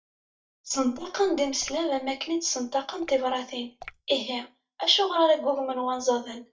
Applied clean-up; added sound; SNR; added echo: neural mask model DeepFilterNet 3.